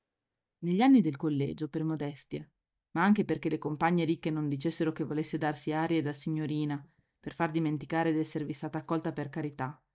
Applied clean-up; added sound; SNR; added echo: neural mask model DeepFilterNet 3.